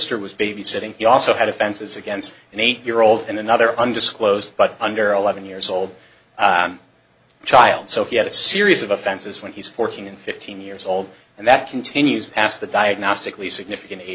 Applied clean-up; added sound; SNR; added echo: none; none; none; none.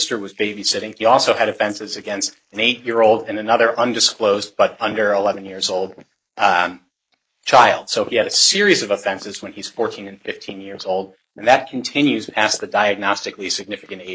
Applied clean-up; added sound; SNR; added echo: neural mask model Resemble Enhance denoiser.